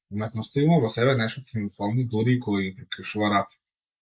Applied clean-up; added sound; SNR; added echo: neural mask model Resemble Enhance denoiser.